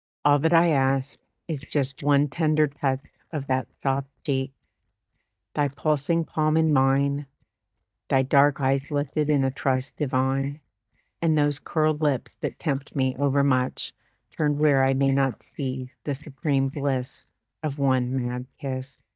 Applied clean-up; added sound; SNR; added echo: neural mask model DeepFilterNet 3.